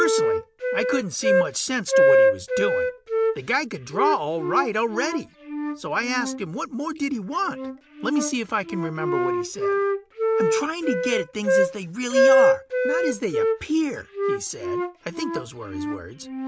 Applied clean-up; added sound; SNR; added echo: none; Wind instrument, woodwind instrument; -4 dB; none.